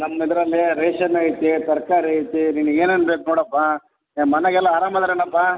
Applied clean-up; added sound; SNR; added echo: none; none; none; none.